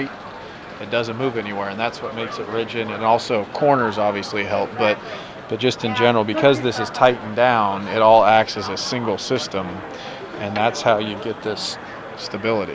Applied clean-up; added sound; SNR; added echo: none; none; none; none.